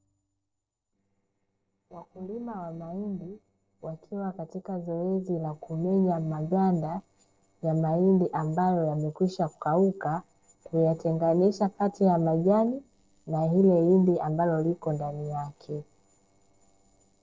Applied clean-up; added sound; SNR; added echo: neural separator model SepFormer DNS4.